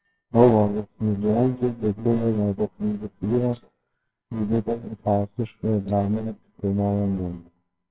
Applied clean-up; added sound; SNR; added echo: neural separator model SepFormer WHAMR!.